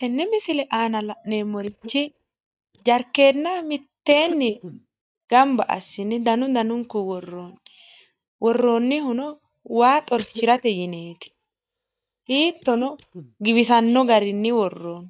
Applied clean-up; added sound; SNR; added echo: neural mask model DeepFilterNet 3.